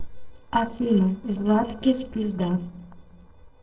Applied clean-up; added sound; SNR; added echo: neural separator model SepFormer DNS4.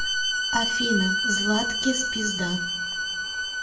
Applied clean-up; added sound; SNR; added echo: none; Bowed string instrument; -2 dB; reverberation time 0.5 s.